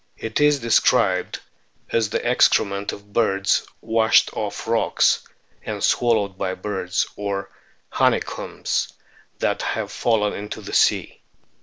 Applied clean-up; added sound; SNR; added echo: none; none; none; none.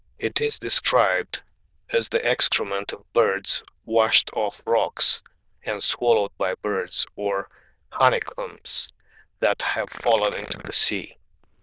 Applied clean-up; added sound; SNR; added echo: neural diffusion model UNIVERSE++.